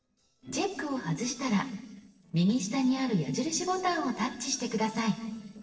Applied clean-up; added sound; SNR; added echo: neural separator model SepFormer DNS4.